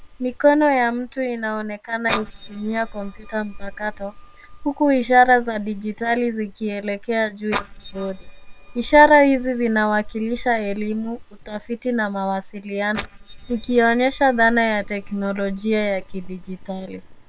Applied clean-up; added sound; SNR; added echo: neural separator model SepFormer WHAM!.